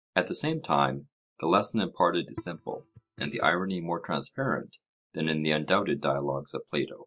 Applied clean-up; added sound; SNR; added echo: neural mask model DeepFilterNet 3.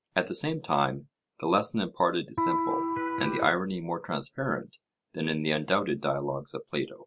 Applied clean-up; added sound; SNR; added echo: none; Electric guitar; -1 dB; none.